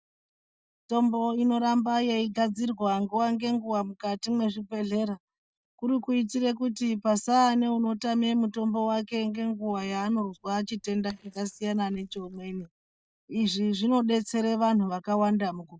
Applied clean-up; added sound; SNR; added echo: neural mask model DeepFilterNet 3.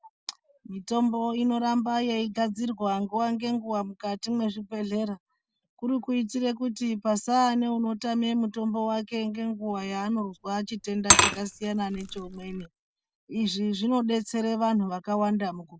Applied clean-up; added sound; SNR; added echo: none; Glass / Liquid; 0 dB; none.